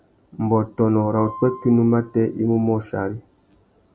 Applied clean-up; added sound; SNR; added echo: none; Piano; 18 dB; none.